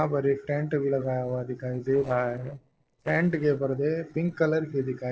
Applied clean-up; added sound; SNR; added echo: neural separator model SepFormer DNS4.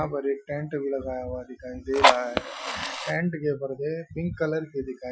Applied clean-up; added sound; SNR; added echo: classical method Wiener filter.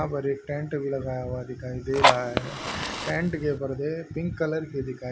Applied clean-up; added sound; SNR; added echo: none; Fire; -3 dB; none.